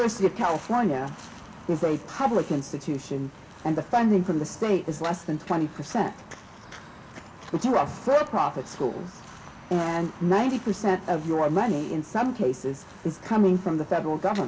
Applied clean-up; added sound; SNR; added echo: none; Walk, footsteps; 19 dB; reverberation time 0.2 s.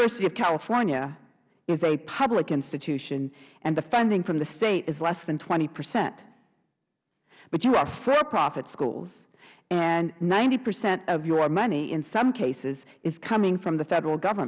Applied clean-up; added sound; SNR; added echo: none; none; none; none.